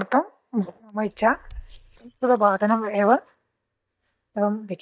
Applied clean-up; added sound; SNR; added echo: neural mask model DeepFilterNet 3.